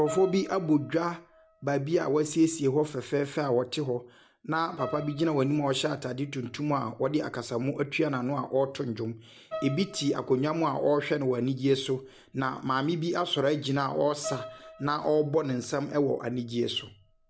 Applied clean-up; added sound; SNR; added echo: none; Piano; 19 dB; none.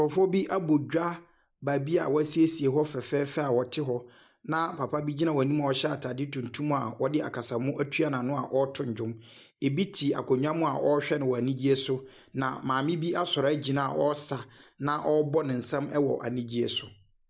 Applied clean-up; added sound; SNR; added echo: neural mask model Resemble Enhance denoiser.